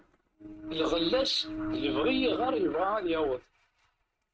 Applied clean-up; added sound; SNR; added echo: neural mask model RNNoise.